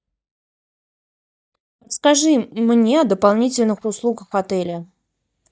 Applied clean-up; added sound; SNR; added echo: neural mask model DeepFilterNet 3.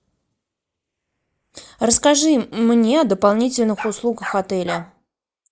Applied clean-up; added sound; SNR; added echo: neural mask model Resemble Enhance denoiser.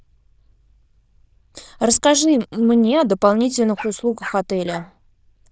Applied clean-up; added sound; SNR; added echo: neural diffusion model UNIVERSE++.